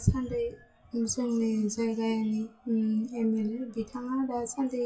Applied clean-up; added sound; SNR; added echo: classical method WPE with log-MMSE.